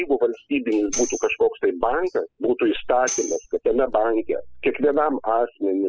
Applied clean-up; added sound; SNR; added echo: classical method spectral subtraction.